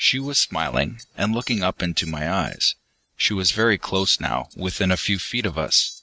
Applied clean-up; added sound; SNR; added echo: neural mask model RNNoise.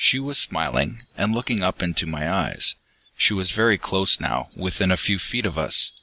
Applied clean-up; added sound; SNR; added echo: none; Fowl; 20 dB; none.